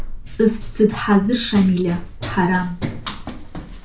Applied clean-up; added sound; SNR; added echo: none; Run; 10 dB; reverberation time 0.3 s.